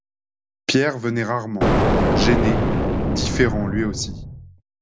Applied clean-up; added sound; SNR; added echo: none; Explosion; -4 dB; none.